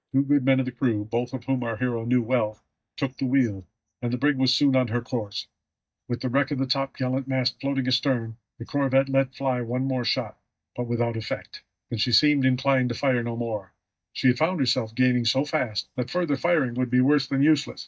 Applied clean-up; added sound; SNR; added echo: neural mask model DeepFilterNet 3.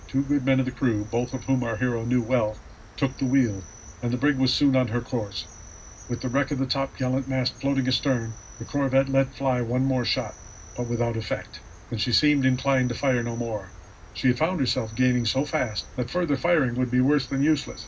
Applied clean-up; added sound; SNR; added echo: none; Cricket; 19 dB; reverberation time 0.4 s.